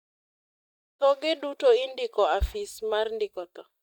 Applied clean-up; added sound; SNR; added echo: neural mask model DeepFilterNet 3.